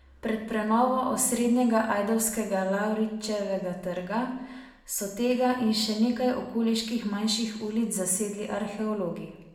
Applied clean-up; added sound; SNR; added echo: none; none; none; reverberation time 0.8 s.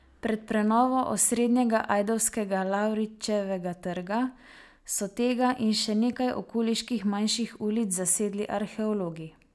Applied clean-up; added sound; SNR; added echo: none; none; none; none.